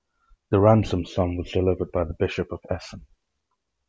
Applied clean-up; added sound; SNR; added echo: none; none; none; none.